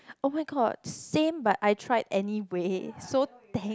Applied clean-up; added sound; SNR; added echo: none; none; none; none.